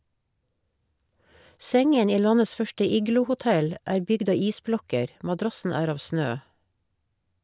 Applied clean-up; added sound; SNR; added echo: none; none; none; none.